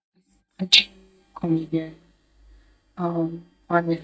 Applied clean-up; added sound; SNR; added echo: neural mask model DeepFilterNet 3.